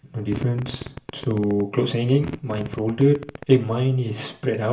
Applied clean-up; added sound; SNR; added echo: none; Fart; 14 dB; reverberation time 0.3 s.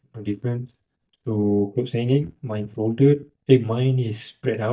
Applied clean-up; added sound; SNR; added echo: neural mask model DeepFilterNet 3.